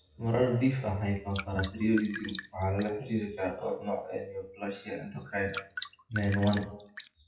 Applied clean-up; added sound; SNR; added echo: classical method WPE with log-MMSE.